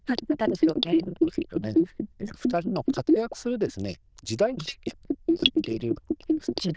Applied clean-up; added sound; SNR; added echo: neural diffusion model UNIVERSE++.